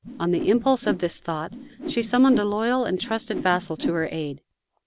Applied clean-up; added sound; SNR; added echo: none; Whoosh, swoosh, swish; 10 dB; none.